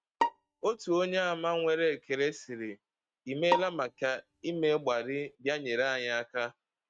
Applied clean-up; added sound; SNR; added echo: neural mask model RNNoise.